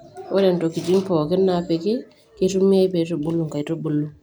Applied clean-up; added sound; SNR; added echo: none; none; none; none.